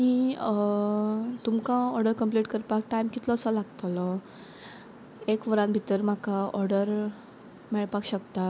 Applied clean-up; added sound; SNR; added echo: none; none; none; none.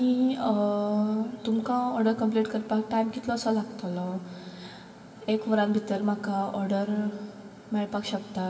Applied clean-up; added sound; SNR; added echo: none; none; none; reverberation time 1.9 s.